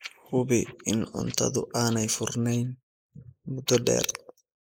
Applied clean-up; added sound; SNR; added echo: neural mask model Resemble Enhance denoiser.